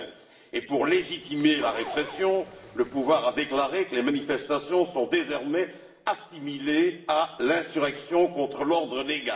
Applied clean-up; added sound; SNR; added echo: none; Zipper (clothing); 14 dB; reverberation time 0.9 s.